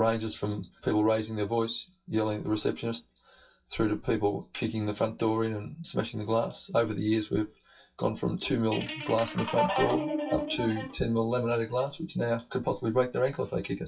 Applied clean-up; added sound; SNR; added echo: classical method WPE with log-MMSE.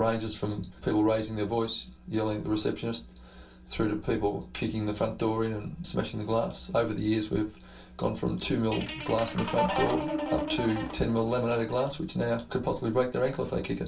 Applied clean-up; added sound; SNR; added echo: none; Guitar; 4 dB; reverberation time 0.2 s.